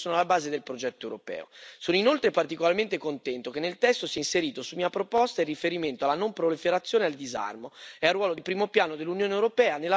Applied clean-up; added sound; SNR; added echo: none; none; none; none.